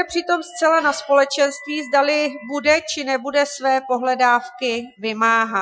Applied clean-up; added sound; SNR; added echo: classical method Wiener filter.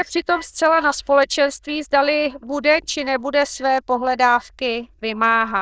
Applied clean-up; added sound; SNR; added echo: neural diffusion model UNIVERSE++.